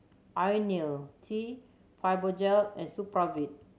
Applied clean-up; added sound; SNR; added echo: none; none; none; none.